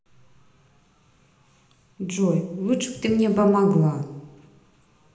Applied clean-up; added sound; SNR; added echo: none; none; none; reverberation time 0.9 s.